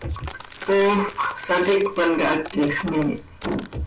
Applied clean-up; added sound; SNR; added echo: none; Walk, footsteps; 17 dB; reverberation time 0.2 s.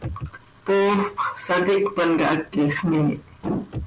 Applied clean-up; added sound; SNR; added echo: none; none; none; none.